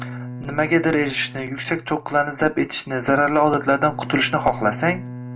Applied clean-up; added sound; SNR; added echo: none; Bowed string instrument; 14 dB; reverberation time 0.2 s.